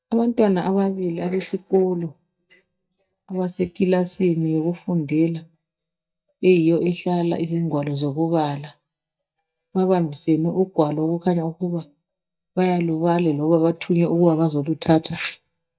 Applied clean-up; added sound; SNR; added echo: neural mask model DeepFilterNet 3.